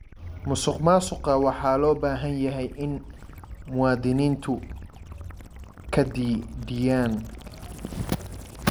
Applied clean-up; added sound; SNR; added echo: none; Gurgling / Liquid; 18 dB; none.